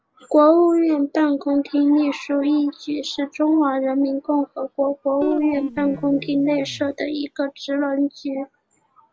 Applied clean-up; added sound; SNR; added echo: none; Guitar; 12 dB; none.